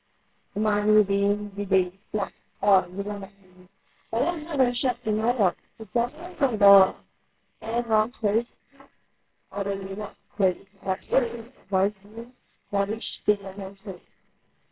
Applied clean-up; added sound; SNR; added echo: neural separator model SepFormer WHAMR!.